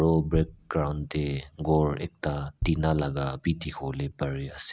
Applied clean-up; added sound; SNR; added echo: none; Bass drum; 13 dB; none.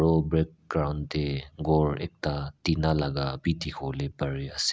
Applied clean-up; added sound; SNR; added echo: none; none; none; none.